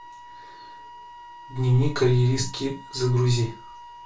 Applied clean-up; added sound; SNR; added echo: none; Wind instrument, woodwind instrument; 19 dB; reverberation time 0.2 s.